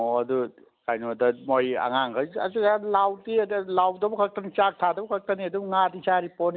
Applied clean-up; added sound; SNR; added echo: none; none; none; none.